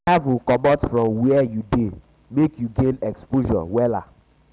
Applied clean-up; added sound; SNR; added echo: none; none; none; none.